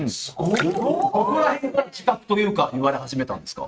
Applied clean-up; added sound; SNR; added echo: neural mask model RNNoise.